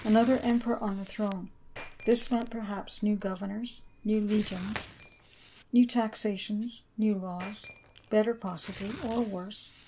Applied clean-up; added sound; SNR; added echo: none; Tearing + Shatter; 16 dB; none.